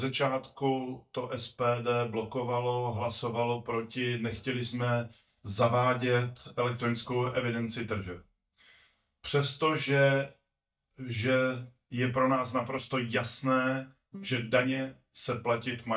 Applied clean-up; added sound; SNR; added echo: neural mask model DeepFilterNet 3.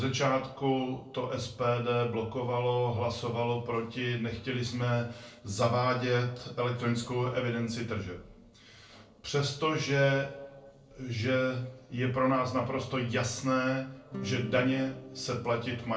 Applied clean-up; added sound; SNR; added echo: neural separator model SepFormer DNS4.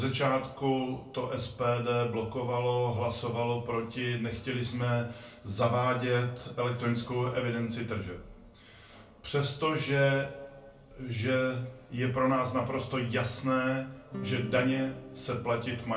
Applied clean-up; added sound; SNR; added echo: none; Acoustic guitar / Strum; 11 dB; reverberation time 0.3 s.